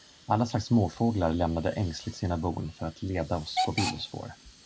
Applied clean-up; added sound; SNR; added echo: none; Hiss / Alarm / Train; 10 dB; none.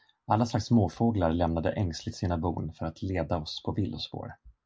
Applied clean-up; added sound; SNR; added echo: none; none; none; none.